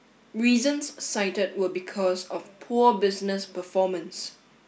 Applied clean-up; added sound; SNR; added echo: none; none; none; none.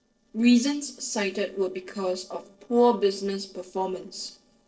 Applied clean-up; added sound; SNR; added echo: neural separator model SepFormer DNS4.